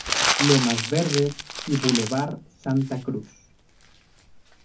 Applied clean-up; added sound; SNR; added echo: none; Crumpling, crinkling; 3 dB; reverberation time 0.3 s.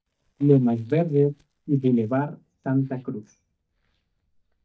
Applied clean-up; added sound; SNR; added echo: neural mask model DeepFilterNet 3.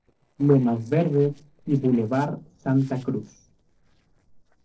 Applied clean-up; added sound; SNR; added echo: neural separator model SepFormer DNS4.